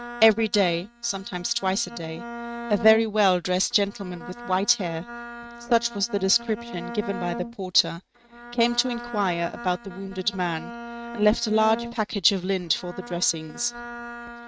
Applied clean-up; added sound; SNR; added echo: neural mask model RNNoise.